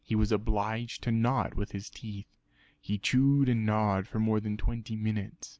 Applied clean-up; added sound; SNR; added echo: none; none; none; none.